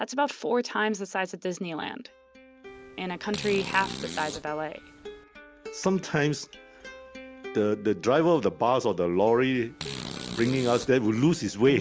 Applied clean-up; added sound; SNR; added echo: none; Fart; 13 dB; none.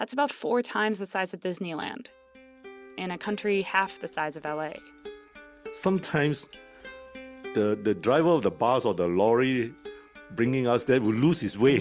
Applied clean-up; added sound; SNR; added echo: none; none; none; none.